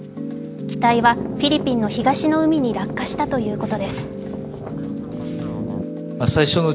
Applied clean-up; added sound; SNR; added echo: none; none; none; none.